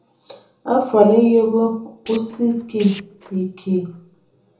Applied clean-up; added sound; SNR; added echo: none; Tools; 18 dB; reverberation time 0.6 s.